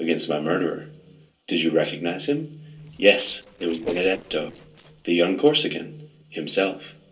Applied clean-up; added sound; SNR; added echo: neural separator model SepFormer DNS4.